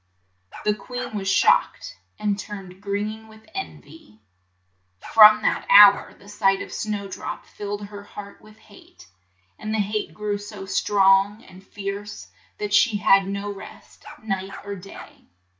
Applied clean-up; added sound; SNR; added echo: none; Bark; 16 dB; none.